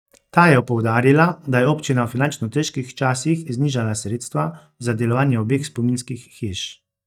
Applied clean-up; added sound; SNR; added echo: neural mask model DeepFilterNet 3.